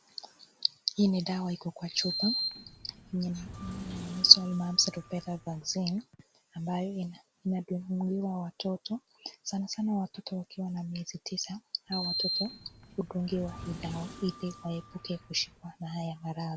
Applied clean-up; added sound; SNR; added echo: none; Sliding door; 7 dB; none.